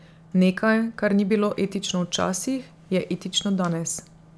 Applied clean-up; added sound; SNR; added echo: none; none; none; none.